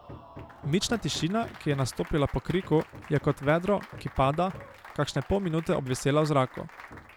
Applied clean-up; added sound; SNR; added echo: none; Applause + Hammer; 17 dB; none.